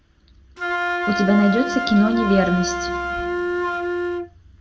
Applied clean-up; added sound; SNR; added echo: none; Wind instrument, woodwind instrument; 3 dB; reverberation time 1.1 s.